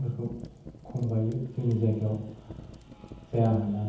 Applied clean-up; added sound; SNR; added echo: none; Fire; 17 dB; reverberation time 0.9 s.